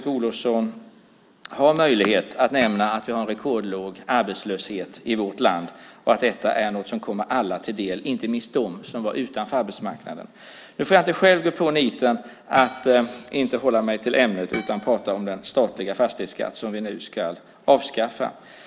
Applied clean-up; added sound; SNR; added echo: none; Harp; 16 dB; none.